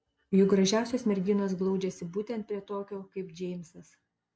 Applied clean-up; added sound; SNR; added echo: none; none; none; none.